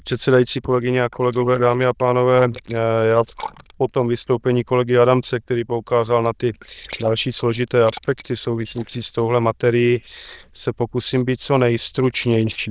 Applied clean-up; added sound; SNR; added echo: neural diffusion model UNIVERSE++.